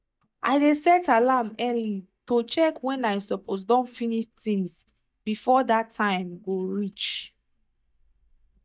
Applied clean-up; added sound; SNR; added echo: neural mask model DeepFilterNet 3.